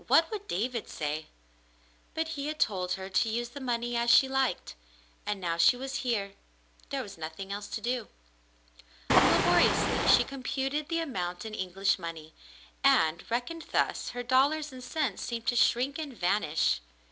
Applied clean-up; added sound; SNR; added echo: none; Waves, surf; -5 dB; none.